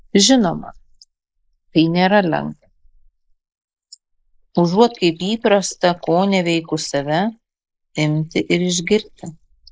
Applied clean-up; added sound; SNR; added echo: neural mask model Resemble Enhance denoiser.